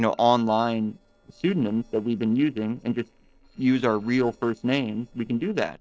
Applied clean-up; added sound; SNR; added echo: neural separator model SepFormer DNS4.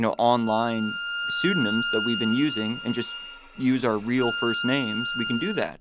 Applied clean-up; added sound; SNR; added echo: none; Bowed string instrument; 5 dB; none.